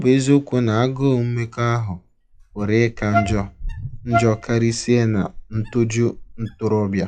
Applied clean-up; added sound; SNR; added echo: classical method log-MMSE.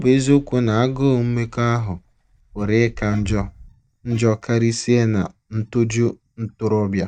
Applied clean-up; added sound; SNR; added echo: neural mask model DeepFilterNet 3.